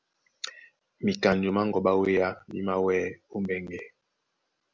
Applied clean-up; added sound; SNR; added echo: none; none; none; none.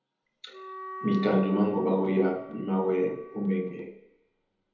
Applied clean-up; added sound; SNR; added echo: none; Wind instrument, woodwind instrument; 15 dB; reverberation time 1.1 s.